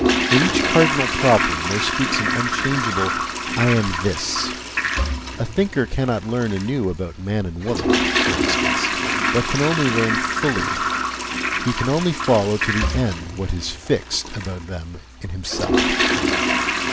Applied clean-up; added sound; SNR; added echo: none; Toilet flush; 0 dB; none.